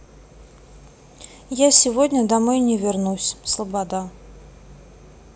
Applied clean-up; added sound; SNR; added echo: none; none; none; none.